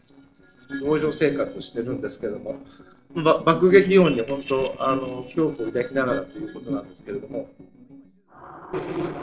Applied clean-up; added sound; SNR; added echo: neural separator model SepFormer DNS4.